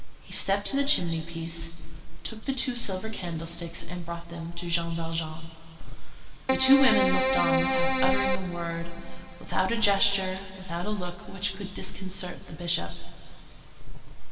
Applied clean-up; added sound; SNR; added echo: none; Keyboard (musical); 0 dB; reverberation time 2.4 s.